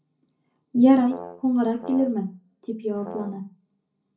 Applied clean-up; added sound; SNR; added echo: none; Brass instrument; 15 dB; reverberation time 0.4 s.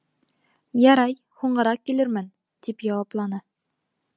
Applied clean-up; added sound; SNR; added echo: none; none; none; none.